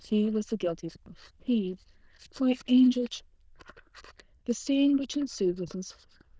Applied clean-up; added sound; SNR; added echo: neural diffusion model UNIVERSE++.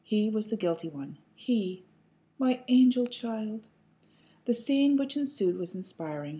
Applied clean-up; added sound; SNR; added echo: none; none; none; none.